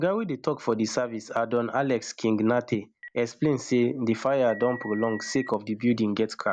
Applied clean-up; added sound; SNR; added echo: none; Telephone; 18 dB; none.